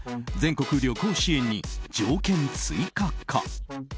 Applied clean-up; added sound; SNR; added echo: none; none; none; none.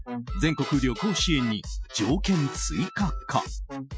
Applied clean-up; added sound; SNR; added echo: classical method Wiener filter.